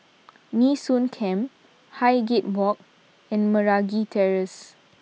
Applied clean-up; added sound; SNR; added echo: none; none; none; none.